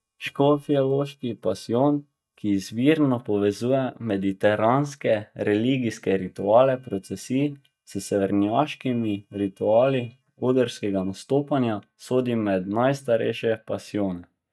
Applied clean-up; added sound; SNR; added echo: neural mask model DeepFilterNet 3.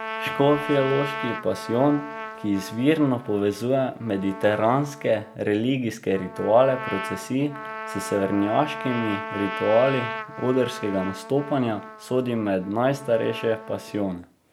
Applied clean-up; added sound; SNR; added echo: none; Trumpet; 11 dB; none.